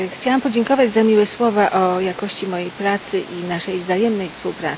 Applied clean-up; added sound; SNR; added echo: none; Water; 17 dB; none.